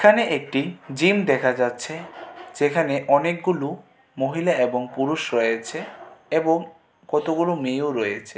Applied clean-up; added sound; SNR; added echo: none; none; none; none.